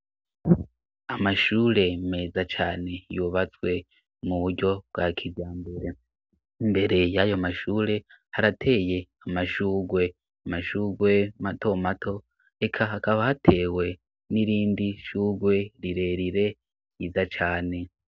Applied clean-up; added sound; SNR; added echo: none; none; none; none.